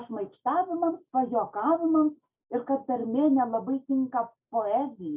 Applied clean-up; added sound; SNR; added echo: none; none; none; none.